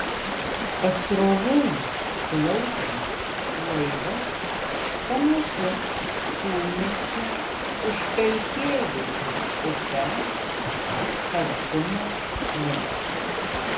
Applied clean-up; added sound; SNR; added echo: none; Stream; -1 dB; reverberation time 0.3 s.